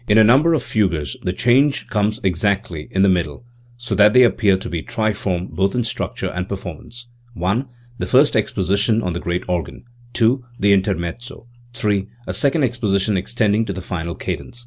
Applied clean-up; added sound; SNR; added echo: none; none; none; none.